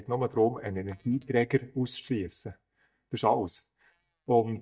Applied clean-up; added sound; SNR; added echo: neural mask model DeepFilterNet 3.